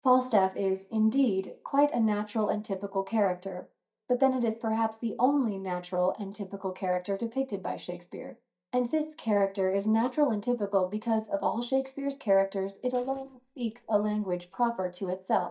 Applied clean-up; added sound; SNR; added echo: neural mask model DeepFilterNet 3.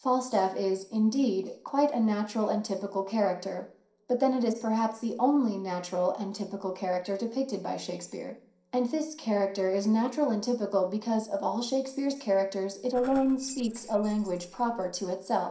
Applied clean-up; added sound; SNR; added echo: neural separator model SepFormer DNS4.